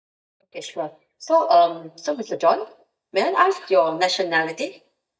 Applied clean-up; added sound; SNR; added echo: neural mask model DeepFilterNet 3.